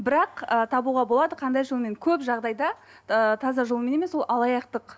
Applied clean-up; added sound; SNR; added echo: none; none; none; none.